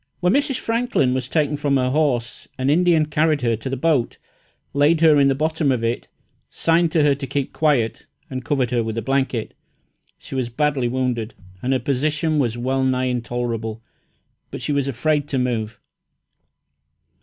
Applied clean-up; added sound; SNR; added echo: none; none; none; none.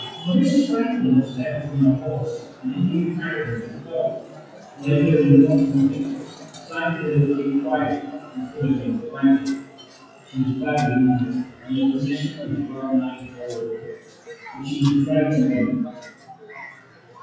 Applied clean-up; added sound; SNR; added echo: classical method WPE with log-MMSE.